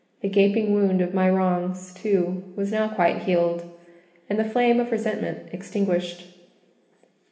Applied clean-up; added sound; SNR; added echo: none; none; none; reverberation time 1.1 s.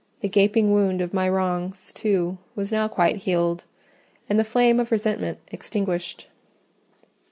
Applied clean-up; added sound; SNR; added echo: none; none; none; none.